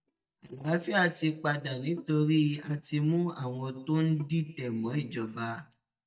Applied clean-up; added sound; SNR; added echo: neural mask model DeepFilterNet 3.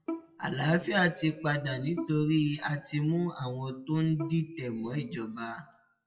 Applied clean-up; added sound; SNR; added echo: classical method WPE with log-MMSE.